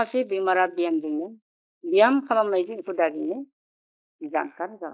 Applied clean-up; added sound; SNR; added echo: neural mask model Resemble Enhance denoiser.